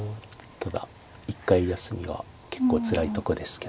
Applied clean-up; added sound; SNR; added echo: none; none; none; none.